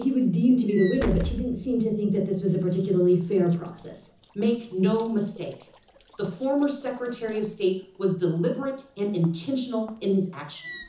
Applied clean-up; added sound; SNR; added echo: none; Walk, footsteps / Slam; 15 dB; reverberation time 0.6 s.